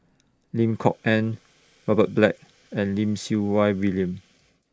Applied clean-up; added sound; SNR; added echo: neural mask model Resemble Enhance denoiser.